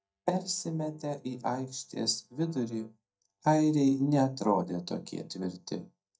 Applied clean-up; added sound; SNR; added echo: neural mask model DeepFilterNet 3.